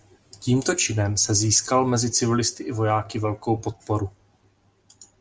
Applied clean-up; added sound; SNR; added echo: none; none; none; none.